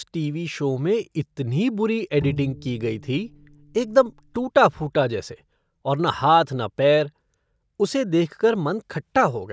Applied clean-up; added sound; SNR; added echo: none; Bowed string instrument; 13 dB; none.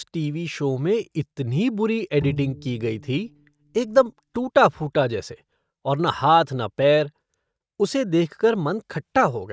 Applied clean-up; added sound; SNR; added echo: neural mask model RNNoise.